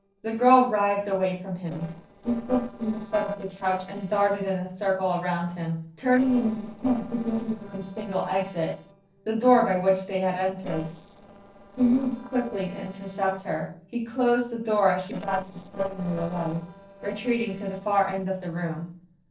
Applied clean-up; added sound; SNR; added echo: neural separator model SepFormer DNS4.